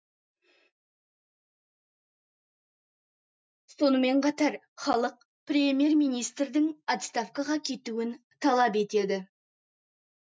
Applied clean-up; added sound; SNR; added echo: none; none; none; none.